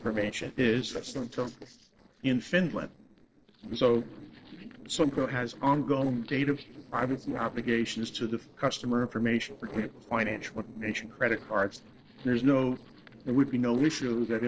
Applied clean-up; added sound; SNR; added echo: neural separator model SepFormer DNS4.